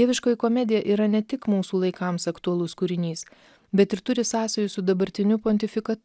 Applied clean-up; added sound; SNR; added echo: none; none; none; none.